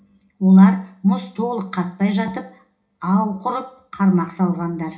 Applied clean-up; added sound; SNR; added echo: none; none; none; reverberation time 0.4 s.